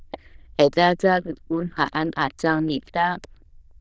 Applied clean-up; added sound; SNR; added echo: neural diffusion model UNIVERSE++.